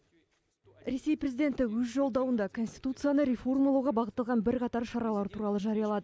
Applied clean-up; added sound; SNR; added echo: none; none; none; none.